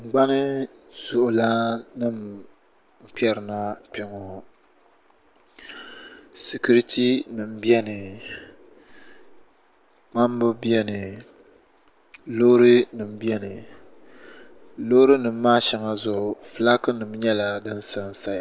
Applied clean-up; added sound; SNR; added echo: none; none; none; none.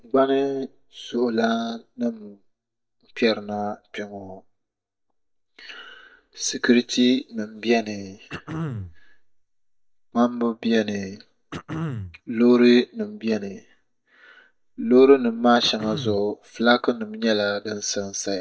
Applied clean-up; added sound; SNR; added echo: neural mask model DeepFilterNet 3.